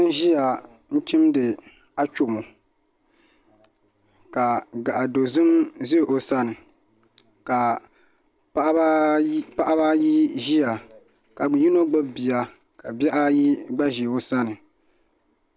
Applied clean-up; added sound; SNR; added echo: none; none; none; none.